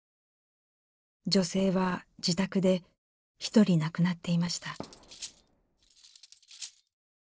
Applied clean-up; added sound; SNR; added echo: neural separator model SepFormer DNS4.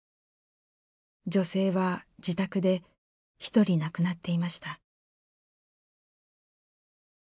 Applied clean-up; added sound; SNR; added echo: none; none; none; none.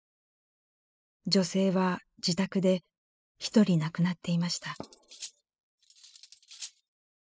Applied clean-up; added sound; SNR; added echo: classical method spectral subtraction.